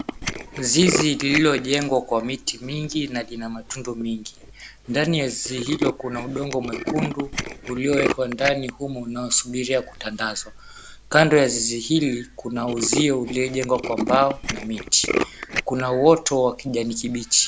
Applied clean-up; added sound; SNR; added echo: none; Tools; 8 dB; none.